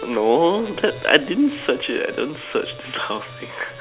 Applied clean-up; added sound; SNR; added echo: none; Bowed string instrument; 19 dB; none.